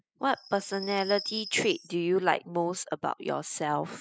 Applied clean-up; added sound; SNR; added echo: classical method spectral subtraction.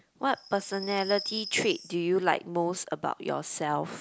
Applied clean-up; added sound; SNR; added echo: none; Chirp, tweet; 10 dB; none.